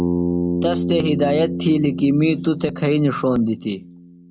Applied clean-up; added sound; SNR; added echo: none; Bass guitar; 4 dB; none.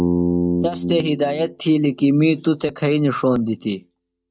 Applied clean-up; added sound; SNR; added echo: neural mask model DeepFilterNet 3.